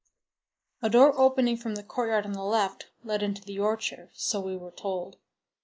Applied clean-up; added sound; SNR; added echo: neural mask model Resemble Enhance denoiser.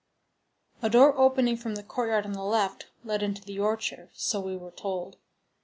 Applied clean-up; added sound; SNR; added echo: none; none; none; none.